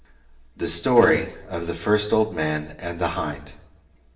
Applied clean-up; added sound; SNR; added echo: neural separator model SepFormer DNS4.